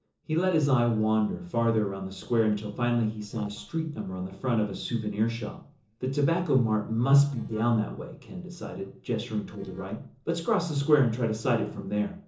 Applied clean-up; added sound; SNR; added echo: neural separator model SepFormer DNS4.